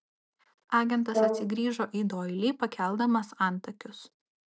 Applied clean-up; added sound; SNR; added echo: neural mask model RNNoise.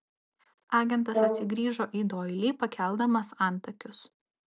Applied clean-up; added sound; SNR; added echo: none; Brass instrument; 3 dB; none.